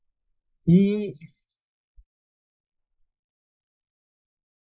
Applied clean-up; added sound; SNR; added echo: neural mask model Resemble Enhance denoiser.